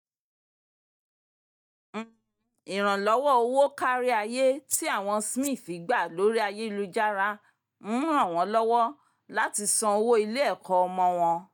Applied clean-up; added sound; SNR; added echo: neural mask model DeepFilterNet 3.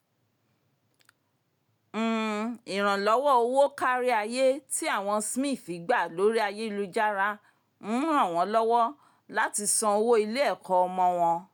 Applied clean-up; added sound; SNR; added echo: none; none; none; none.